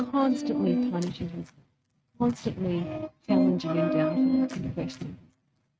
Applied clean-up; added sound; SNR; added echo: neural mask model RNNoise.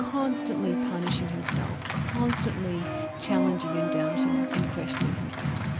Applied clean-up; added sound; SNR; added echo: none; Organ; -3 dB; none.